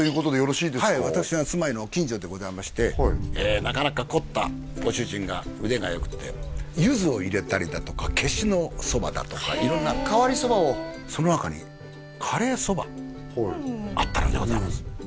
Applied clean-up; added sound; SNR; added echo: none; Rain; 8 dB; none.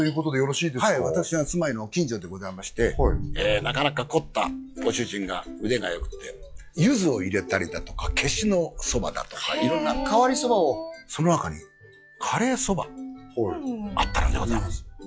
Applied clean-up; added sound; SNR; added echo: classical method log-MMSE.